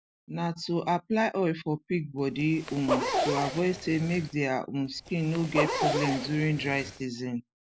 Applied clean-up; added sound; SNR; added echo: none; Zipper (clothing); 3 dB; none.